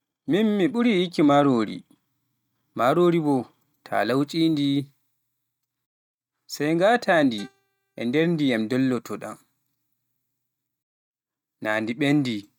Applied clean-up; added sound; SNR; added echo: neural mask model RNNoise.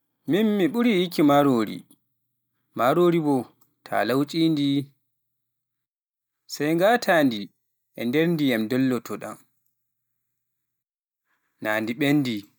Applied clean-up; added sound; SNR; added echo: neural mask model DeepFilterNet 3.